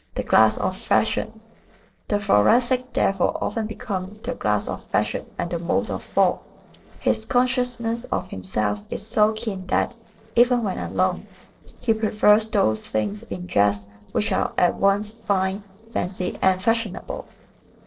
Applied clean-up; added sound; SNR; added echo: neural separator model SepFormer DNS4.